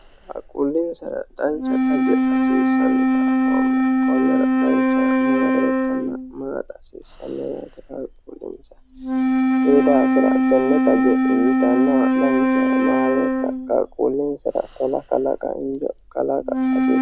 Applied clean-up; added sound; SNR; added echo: none; Wind instrument, woodwind instrument; -3 dB; none.